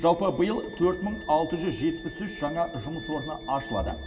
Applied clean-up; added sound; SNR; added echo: none; Wind instrument, woodwind instrument; 17 dB; reverberation time 2.4 s.